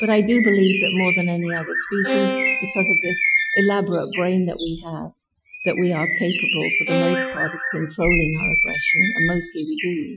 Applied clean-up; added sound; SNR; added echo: classical method Wiener filter.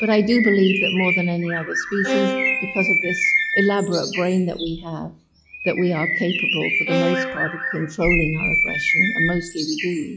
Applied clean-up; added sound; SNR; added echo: classical method log-MMSE.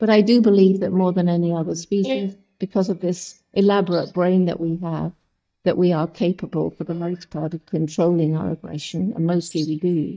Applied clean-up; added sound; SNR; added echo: neural mask model DeepFilterNet 3.